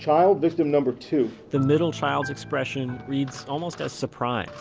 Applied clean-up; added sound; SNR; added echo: none; none; none; none.